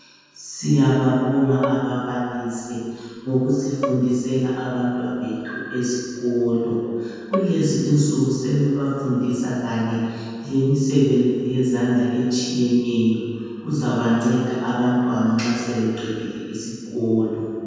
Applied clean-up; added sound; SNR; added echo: none; Bowed string instrument; 12 dB; reverberation time 2.1 s.